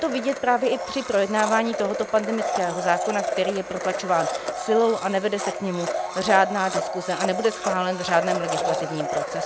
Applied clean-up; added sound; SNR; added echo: none; Domestic sounds, home sounds; 4 dB; none.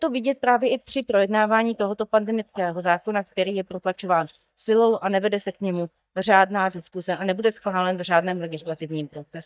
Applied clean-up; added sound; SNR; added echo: neural mask model DeepFilterNet 3.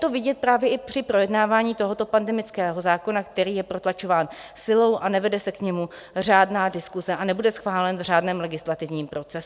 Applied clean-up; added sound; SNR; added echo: none; none; none; none.